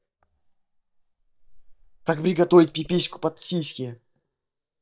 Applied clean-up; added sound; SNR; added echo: neural mask model DeepFilterNet 3.